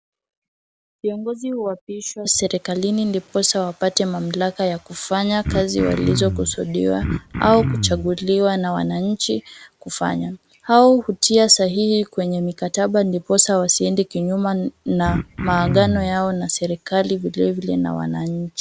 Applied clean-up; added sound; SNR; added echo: none; Cough; 5 dB; none.